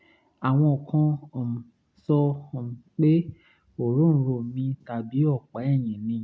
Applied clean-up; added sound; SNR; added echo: none; none; none; none.